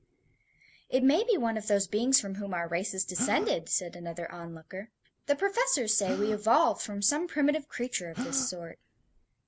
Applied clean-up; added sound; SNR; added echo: none; Gasp; 13 dB; none.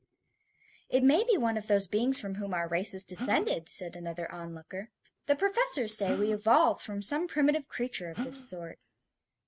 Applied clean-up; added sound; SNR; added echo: neural mask model RNNoise.